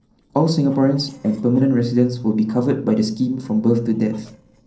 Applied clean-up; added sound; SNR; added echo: neural separator model SepFormer DNS4.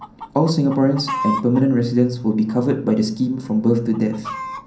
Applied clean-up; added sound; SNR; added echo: none; Chicken, rooster; 13 dB; reverberation time 0.6 s.